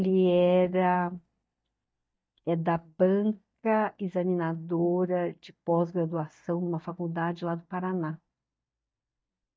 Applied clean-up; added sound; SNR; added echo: neural mask model DeepFilterNet 3.